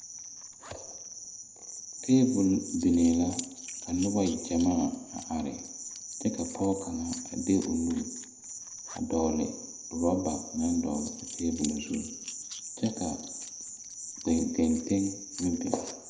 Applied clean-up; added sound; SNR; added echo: none; Coin (dropping) / Zipper (clothing); 20 dB; reverberation time 0.7 s.